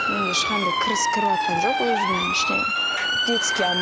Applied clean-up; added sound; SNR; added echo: none; Motor vehicle (road) / Siren; -5 dB; none.